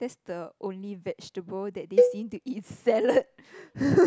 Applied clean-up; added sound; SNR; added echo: none; Cowbell; 0 dB; none.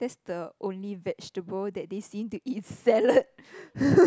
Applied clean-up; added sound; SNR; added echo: none; none; none; none.